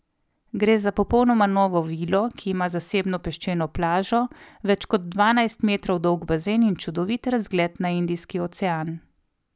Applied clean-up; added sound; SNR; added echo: none; none; none; none.